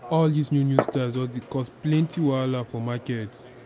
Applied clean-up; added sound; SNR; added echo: none; Glass; 10 dB; none.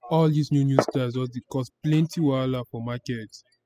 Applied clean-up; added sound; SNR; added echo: classical method spectral subtraction.